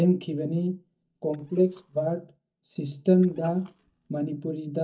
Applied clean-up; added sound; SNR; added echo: neural mask model DeepFilterNet 3.